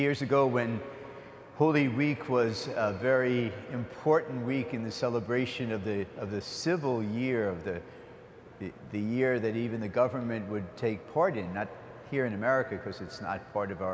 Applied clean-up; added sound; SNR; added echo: none; none; none; none.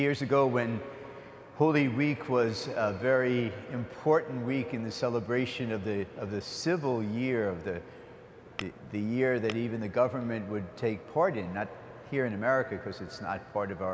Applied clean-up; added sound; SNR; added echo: none; Tap / Glass; 16 dB; none.